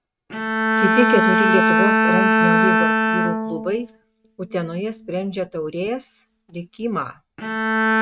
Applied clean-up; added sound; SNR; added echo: neural mask model RNNoise.